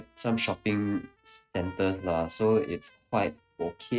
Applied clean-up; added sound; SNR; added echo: neural mask model RNNoise.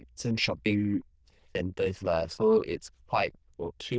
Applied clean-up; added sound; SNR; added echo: neural diffusion model UNIVERSE++.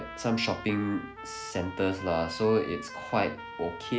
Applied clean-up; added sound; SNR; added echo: none; Trumpet; 12 dB; none.